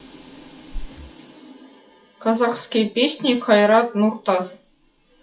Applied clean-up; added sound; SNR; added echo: classical method WPE with log-MMSE.